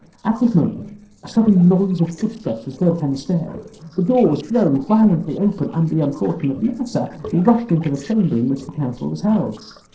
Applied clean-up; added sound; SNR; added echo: neural separator model SepFormer DNS4.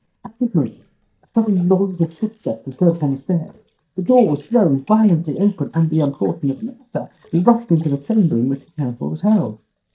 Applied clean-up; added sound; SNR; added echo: neural mask model DeepFilterNet 3.